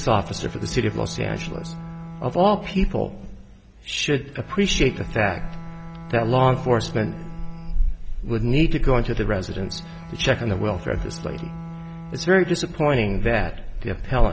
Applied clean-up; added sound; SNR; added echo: none; Bowed string instrument; 15 dB; none.